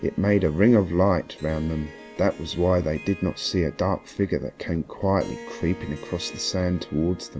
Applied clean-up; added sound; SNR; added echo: none; Harp; 19 dB; none.